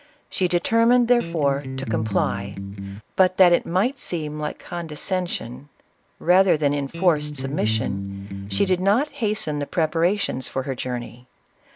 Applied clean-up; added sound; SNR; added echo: none; Electric guitar; 5 dB; none.